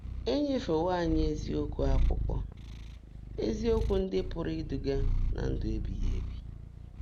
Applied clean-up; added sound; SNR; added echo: none; Purr; -1 dB; none.